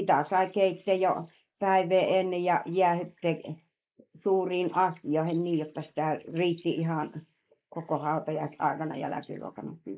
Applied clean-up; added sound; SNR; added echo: neural mask model Resemble Enhance denoiser.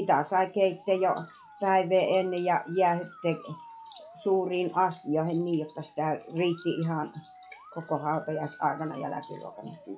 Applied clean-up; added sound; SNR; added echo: classical method log-MMSE.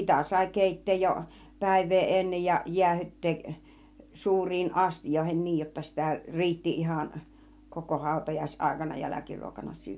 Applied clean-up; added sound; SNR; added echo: none; none; none; none.